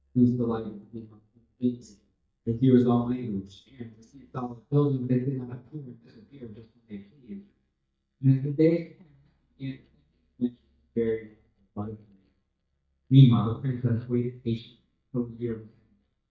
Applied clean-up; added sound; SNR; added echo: neural mask model DeepFilterNet 3.